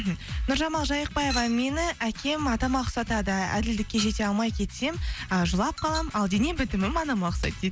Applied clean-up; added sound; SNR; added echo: none; Chink, clink; 18 dB; none.